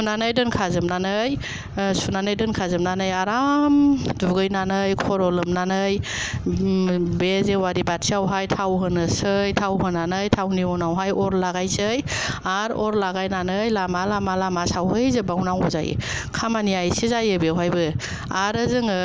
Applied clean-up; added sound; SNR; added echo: none; none; none; none.